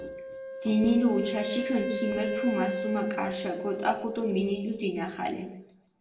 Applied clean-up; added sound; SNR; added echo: none; Wind instrument, woodwind instrument; 7 dB; reverberation time 0.7 s.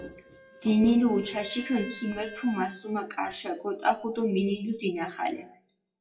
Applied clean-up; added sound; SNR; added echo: classical method WPE with log-MMSE.